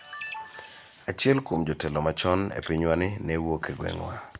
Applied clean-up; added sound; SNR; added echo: none; Camera; 18 dB; none.